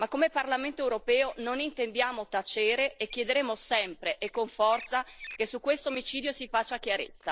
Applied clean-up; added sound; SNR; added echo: neural mask model Resemble Enhance denoiser.